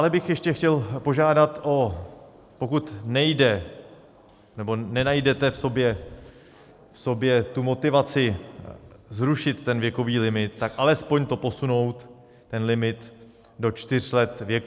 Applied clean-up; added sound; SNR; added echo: none; Wind; 18 dB; none.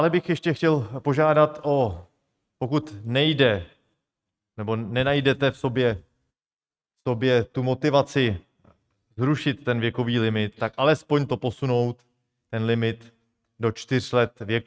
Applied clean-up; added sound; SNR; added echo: neural mask model RNNoise.